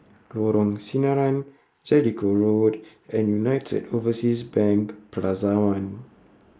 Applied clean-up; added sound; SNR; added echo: neural mask model Resemble Enhance denoiser.